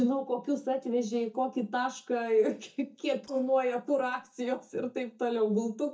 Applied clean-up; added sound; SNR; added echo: neural mask model DeepFilterNet 3.